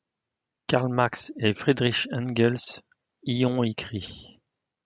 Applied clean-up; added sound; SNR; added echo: none; none; none; none.